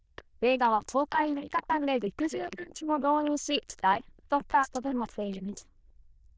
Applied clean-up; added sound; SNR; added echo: neural diffusion model UNIVERSE++.